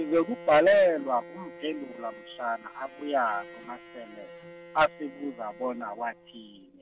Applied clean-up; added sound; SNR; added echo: none; Bowed string instrument; 18 dB; none.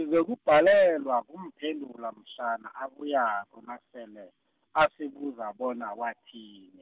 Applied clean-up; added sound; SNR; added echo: none; none; none; none.